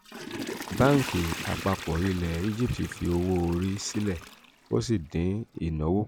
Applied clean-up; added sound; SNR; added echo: none; Toilet flush / Water; 11 dB; none.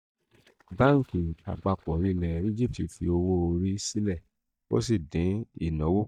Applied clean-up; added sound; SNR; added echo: neural mask model DeepFilterNet 3.